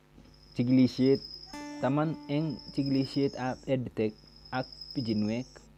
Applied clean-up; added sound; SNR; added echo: none; Chirp, tweet + Acoustic guitar; 17 dB; none.